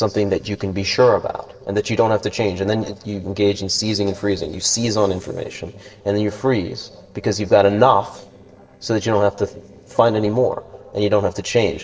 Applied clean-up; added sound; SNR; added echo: neural separator model SepFormer DNS4.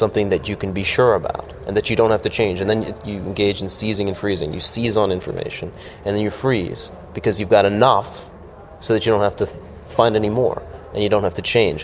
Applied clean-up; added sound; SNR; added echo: none; none; none; none.